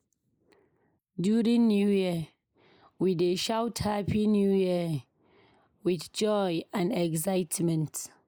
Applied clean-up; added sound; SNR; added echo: neural mask model Resemble Enhance denoiser.